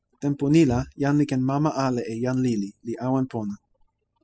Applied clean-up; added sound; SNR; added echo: classical method spectral subtraction.